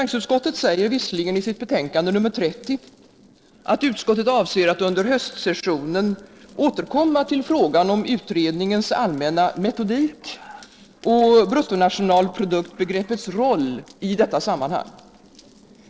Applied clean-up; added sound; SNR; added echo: neural separator model SepFormer DNS4.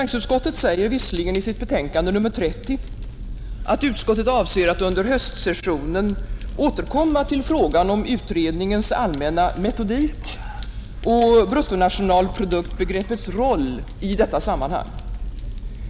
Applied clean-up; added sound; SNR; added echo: none; Fire; 8 dB; none.